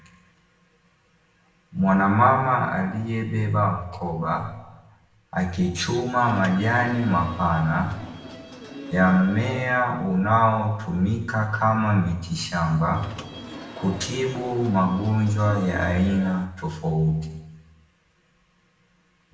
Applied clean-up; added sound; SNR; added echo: none; Subway, metro, underground / Sliding door; 14 dB; reverberation time 0.9 s.